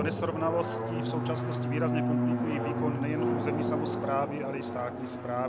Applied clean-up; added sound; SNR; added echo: none; Drum; -3 dB; none.